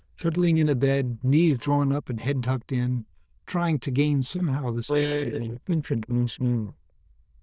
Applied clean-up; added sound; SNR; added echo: neural diffusion model UNIVERSE++.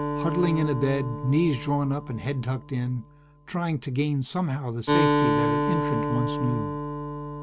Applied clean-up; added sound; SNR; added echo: none; Acoustic guitar; 1 dB; none.